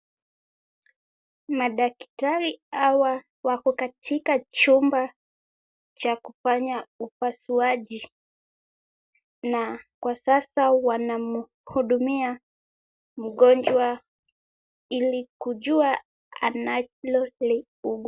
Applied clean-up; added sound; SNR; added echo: none; none; none; none.